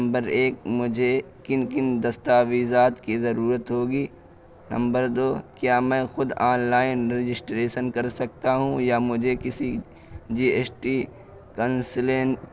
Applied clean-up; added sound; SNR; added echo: none; none; none; none.